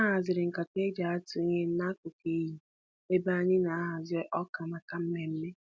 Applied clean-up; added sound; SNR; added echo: none; none; none; none.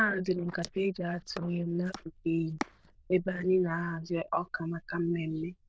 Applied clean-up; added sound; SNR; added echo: neural diffusion model UNIVERSE++.